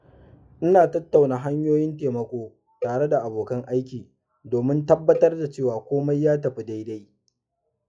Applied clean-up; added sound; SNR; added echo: classical method log-MMSE.